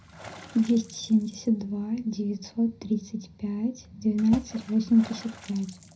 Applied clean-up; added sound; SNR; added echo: none; Water / Splash, splatter; 19 dB; reverberation time 0.4 s.